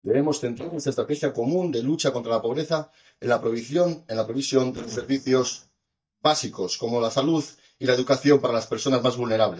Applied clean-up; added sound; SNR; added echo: neural mask model DeepFilterNet 3.